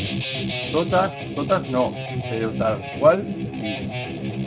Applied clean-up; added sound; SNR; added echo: neural mask model RNNoise.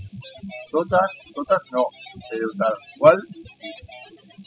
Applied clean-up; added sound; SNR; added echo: classical method spectral subtraction.